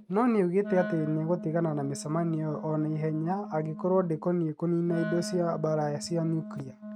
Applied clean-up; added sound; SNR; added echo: neural mask model RNNoise.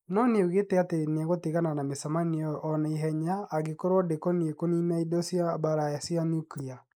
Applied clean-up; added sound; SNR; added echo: neural mask model Resemble Enhance denoiser.